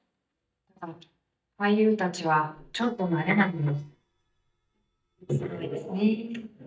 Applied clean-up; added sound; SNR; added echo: neural mask model DeepFilterNet 3.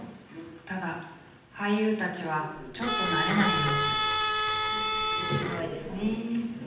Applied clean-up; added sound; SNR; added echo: none; Bowed string instrument; -3 dB; reverberation time 0.9 s.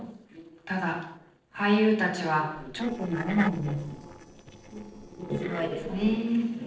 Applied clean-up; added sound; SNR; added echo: neural separator model SepFormer DNS4.